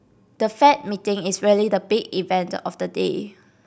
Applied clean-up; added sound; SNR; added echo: none; none; none; none.